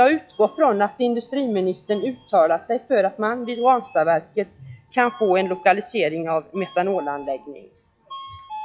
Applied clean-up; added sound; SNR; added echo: classical method log-MMSE.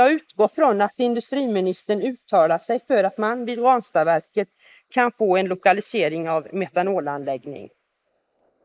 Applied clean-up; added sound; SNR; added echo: neural mask model Resemble Enhance denoiser.